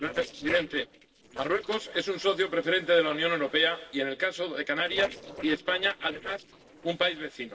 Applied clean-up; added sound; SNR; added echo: neural separator model SepFormer DNS4.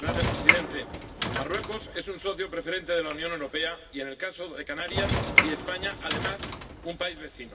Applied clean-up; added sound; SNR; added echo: none; Sliding door / Train; -3 dB; reverberation time 2.1 s.